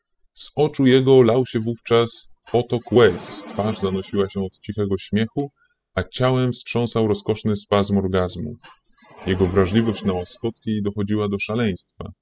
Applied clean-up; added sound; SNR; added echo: classical method spectral subtraction.